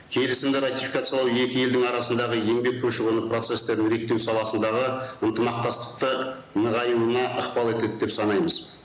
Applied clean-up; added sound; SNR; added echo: none; none; none; none.